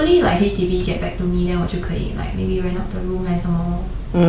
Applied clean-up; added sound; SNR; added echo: none; none; none; none.